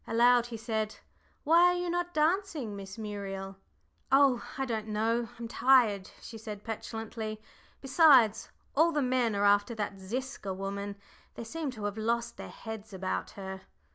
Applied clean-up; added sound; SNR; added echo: none; none; none; none.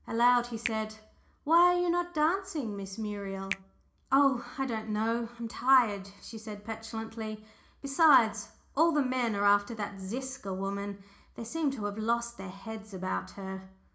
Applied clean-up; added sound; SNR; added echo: none; Finger snapping; 17 dB; reverberation time 0.4 s.